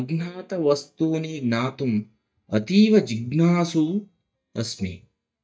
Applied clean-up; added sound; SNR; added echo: neural mask model DeepFilterNet 3.